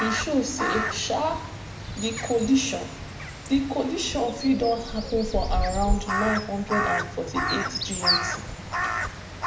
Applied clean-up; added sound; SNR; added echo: none; Crow; 2 dB; reverberation time 0.8 s.